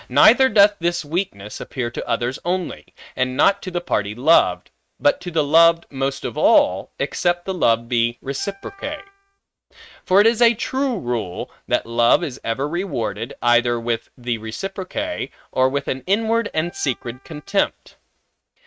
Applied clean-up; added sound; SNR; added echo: neural mask model RNNoise.